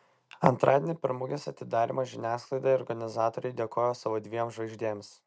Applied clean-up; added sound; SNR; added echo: none; none; none; none.